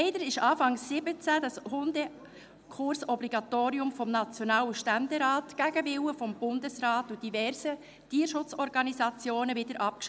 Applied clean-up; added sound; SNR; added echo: none; none; none; none.